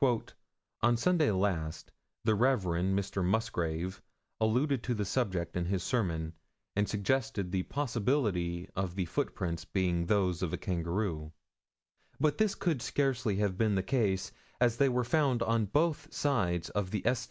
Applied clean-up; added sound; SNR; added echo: none; none; none; none.